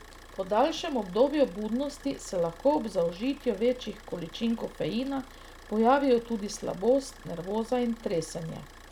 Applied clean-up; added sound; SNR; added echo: none; Idling / Car; 20 dB; none.